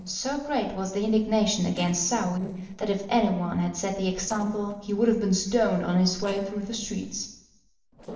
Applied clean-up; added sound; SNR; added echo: neural separator model SepFormer DNS4.